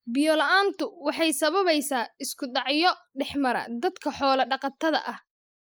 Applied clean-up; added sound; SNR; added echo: neural mask model Resemble Enhance denoiser.